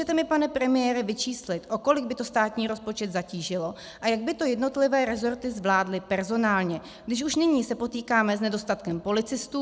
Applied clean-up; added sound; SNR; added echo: none; none; none; none.